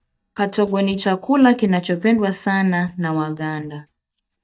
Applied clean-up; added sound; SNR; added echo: neural mask model DeepFilterNet 3.